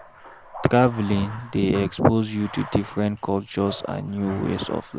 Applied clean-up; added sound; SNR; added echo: none; Bathtub (filling or washing); 17 dB; none.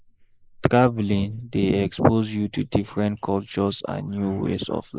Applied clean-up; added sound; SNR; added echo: neural mask model Resemble Enhance denoiser.